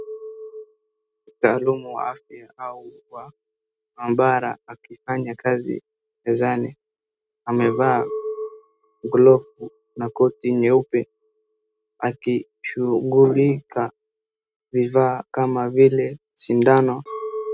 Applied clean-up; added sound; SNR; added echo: neural mask model RNNoise.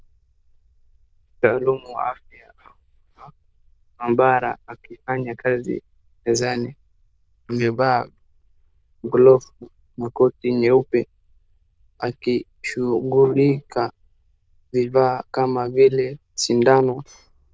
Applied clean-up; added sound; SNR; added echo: neural diffusion model UNIVERSE++.